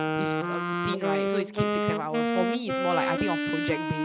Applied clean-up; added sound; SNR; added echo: none; Wind instrument, woodwind instrument; -4 dB; none.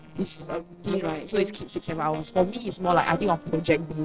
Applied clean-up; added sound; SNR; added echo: neural separator model SepFormer DNS4.